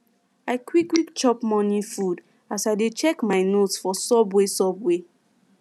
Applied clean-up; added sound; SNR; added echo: none; none; none; none.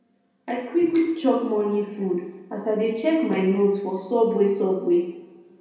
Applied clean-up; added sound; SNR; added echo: none; none; none; reverberation time 0.9 s.